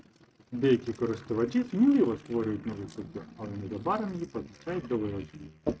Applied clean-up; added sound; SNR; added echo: neural mask model RNNoise.